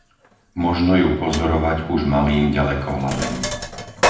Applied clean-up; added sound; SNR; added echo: none; Sink (filling or washing); 8 dB; reverberation time 0.8 s.